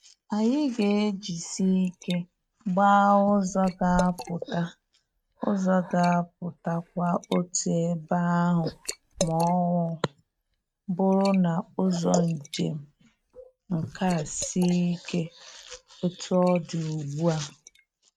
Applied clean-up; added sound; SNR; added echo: neural mask model RNNoise.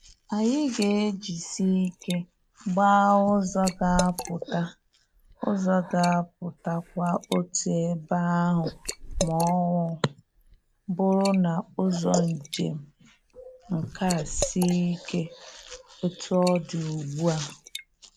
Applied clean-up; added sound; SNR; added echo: none; Liquid; 14 dB; none.